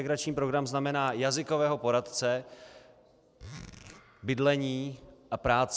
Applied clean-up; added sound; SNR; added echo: none; Zipper (clothing); 18 dB; none.